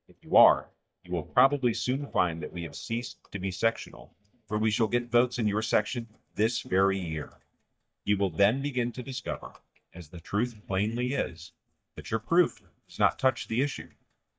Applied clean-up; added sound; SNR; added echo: neural mask model DeepFilterNet 3.